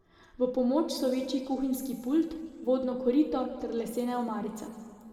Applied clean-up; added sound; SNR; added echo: none; none; none; reverberation time 1.9 s.